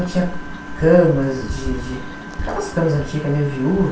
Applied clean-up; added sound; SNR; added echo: none; Engine; 15 dB; reverberation time 0.3 s.